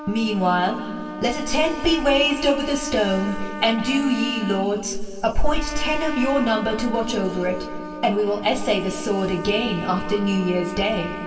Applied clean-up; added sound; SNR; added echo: none; Trumpet; 12 dB; reverberation time 2.4 s.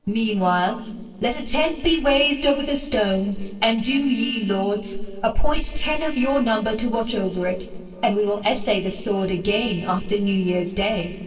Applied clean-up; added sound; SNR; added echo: neural separator model SepFormer DNS4.